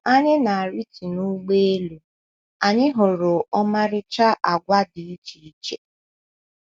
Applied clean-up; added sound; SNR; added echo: none; none; none; none.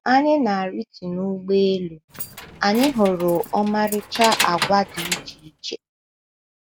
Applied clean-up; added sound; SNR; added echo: none; Keys jangling; 8 dB; none.